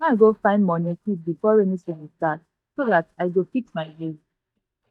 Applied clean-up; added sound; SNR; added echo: neural mask model DeepFilterNet 3.